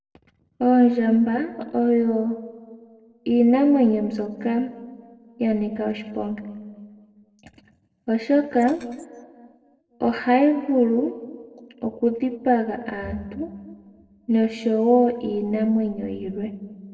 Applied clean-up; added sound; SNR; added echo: neural separator model SepFormer DNS4.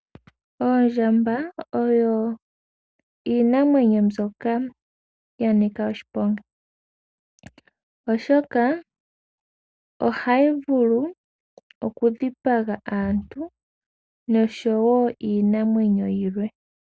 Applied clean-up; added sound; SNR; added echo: none; none; none; none.